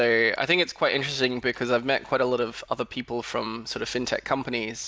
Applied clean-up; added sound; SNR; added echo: none; none; none; none.